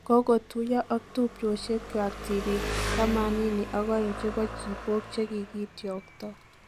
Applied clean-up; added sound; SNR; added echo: none; Engine; 8 dB; none.